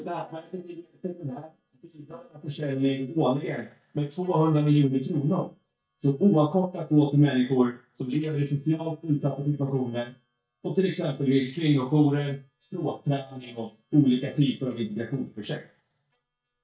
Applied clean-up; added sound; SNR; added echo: neural mask model DeepFilterNet 3.